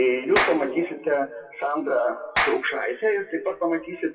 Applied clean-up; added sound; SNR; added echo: classical method WPE with log-MMSE.